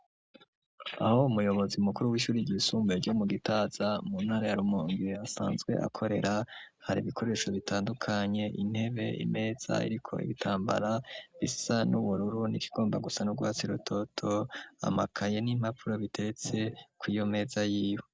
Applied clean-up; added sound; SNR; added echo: none; none; none; none.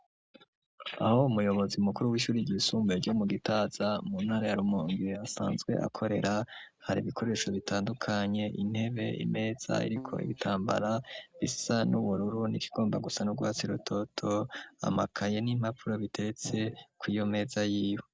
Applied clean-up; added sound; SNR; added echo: none; Keyboard (musical); 14 dB; none.